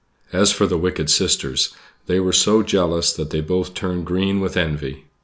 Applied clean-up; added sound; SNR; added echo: none; none; none; none.